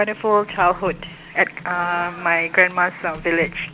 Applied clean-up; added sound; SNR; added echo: none; Printer; 18 dB; none.